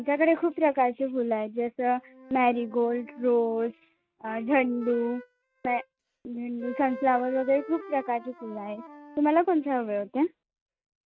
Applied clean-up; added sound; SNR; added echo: neural mask model RNNoise.